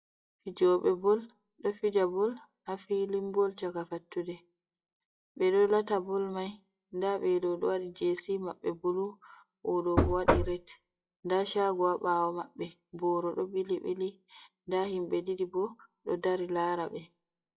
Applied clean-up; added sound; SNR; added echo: classical method WPE with log-MMSE.